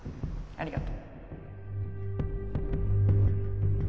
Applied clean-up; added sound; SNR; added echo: none; none; none; none.